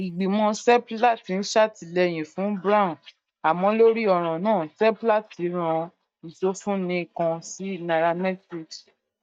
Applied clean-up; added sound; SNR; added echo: neural mask model DeepFilterNet 3.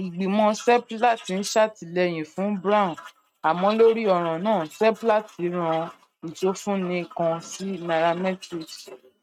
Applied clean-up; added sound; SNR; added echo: neural mask model RNNoise.